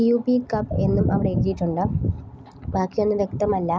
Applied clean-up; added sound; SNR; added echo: none; none; none; none.